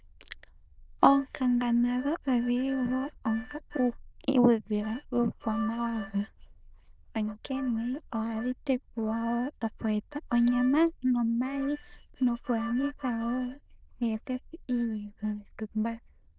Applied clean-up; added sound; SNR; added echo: neural diffusion model UNIVERSE++.